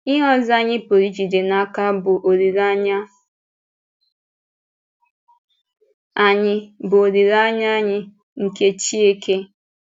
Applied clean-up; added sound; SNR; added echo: none; none; none; none.